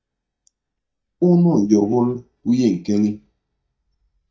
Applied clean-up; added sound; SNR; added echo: neural mask model DeepFilterNet 3.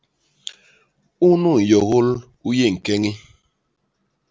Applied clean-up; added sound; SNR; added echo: none; none; none; none.